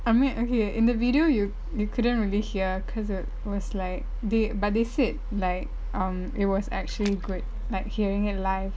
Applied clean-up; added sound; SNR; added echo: none; Splash, splatter; 20 dB; none.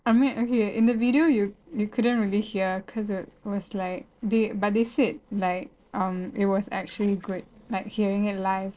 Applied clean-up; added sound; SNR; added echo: neural separator model SepFormer DNS4.